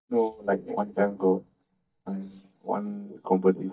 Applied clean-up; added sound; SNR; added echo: neural mask model DeepFilterNet 3.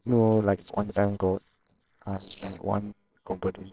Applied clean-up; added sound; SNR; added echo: neural separator model SepFormer WHAMR!.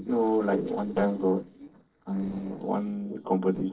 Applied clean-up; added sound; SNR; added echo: neural separator model SepFormer DNS4.